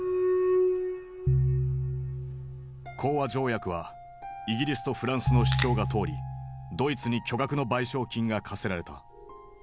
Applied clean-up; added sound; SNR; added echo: none; Crackle + Piano; 2 dB; none.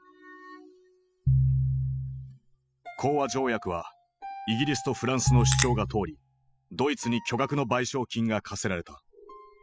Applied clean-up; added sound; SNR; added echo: classical method spectral subtraction.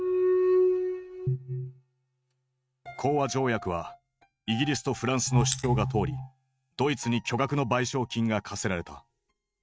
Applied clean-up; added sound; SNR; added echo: neural mask model RNNoise.